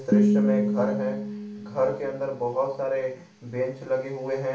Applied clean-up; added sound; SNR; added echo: none; Piano; -1 dB; reverberation time 0.3 s.